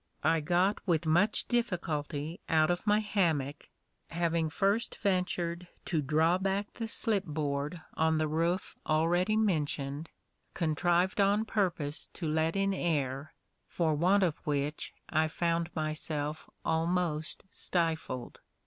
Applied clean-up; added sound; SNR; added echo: none; none; none; none.